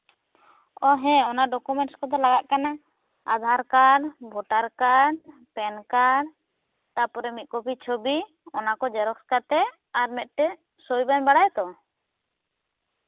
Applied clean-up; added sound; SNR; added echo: none; none; none; none.